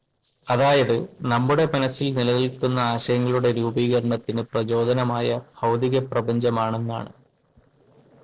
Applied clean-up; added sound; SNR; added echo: neural separator model SepFormer DNS4.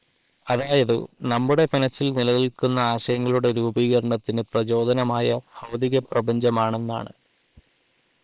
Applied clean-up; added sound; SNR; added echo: neural separator model SepFormer WHAM!.